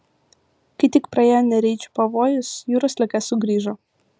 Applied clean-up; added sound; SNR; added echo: none; none; none; none.